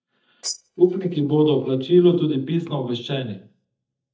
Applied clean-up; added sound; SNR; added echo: neural mask model DeepFilterNet 3.